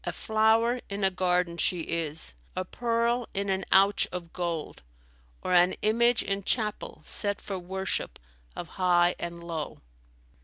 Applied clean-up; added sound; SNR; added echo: none; none; none; none.